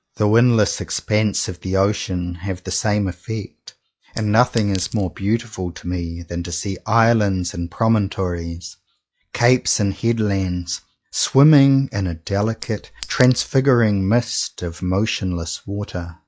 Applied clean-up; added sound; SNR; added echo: classical method log-MMSE.